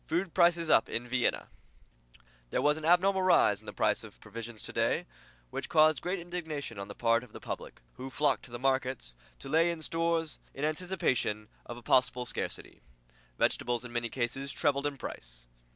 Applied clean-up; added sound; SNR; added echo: none; none; none; none.